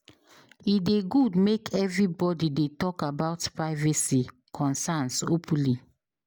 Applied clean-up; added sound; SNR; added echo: none; none; none; none.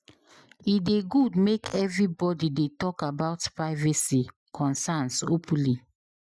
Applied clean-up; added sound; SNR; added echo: classical method Wiener filter.